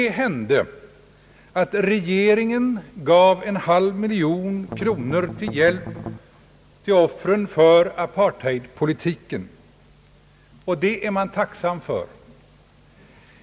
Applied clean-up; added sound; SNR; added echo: none; Strum; 11 dB; none.